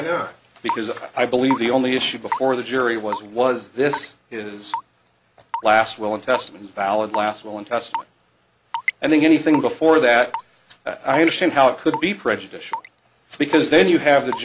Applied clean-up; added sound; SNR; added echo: none; Raindrop / Drip / Water tap, faucet; 13 dB; none.